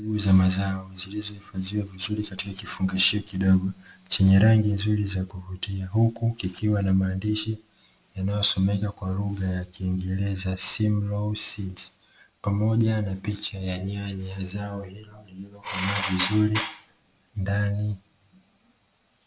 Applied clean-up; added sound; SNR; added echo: none; none; none; none.